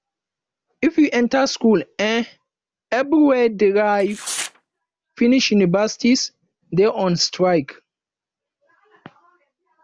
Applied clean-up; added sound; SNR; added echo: none; Tearing; 13 dB; none.